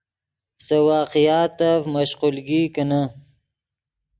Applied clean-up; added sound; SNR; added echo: none; none; none; none.